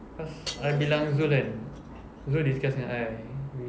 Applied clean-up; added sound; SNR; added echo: none; Shatter / Crushing; 18 dB; none.